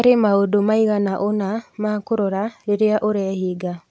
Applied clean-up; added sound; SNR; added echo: none; none; none; none.